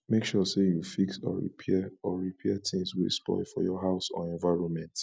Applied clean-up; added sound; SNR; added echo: none; none; none; none.